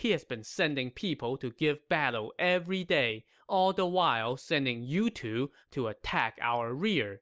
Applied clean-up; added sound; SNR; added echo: none; none; none; none.